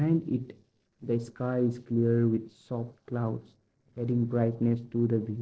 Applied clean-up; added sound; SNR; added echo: neural separator model SepFormer DNS4.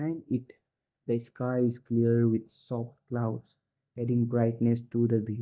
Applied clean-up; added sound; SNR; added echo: neural mask model DeepFilterNet 3.